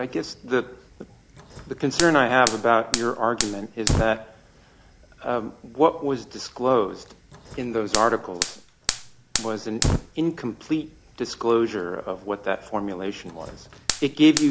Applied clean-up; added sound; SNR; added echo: none; Fire; 7 dB; none.